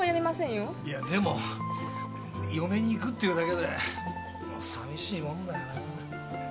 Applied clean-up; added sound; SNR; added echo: none; none; none; none.